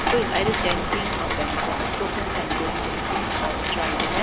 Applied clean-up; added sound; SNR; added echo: none; Rain; -5 dB; none.